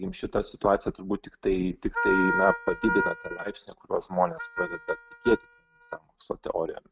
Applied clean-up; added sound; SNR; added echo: neural mask model RNNoise.